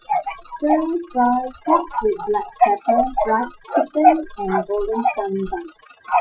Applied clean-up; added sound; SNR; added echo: classical method Wiener filter.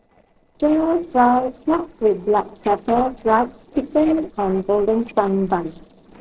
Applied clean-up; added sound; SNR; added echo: neural separator model SepFormer DNS4.